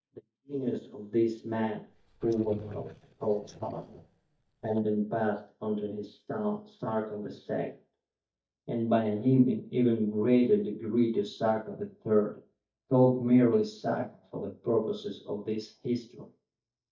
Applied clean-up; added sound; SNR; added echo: neural mask model DeepFilterNet 3.